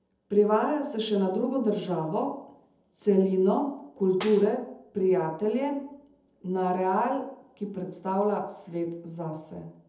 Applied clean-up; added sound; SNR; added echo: none; Snare drum; 16 dB; reverberation time 0.7 s.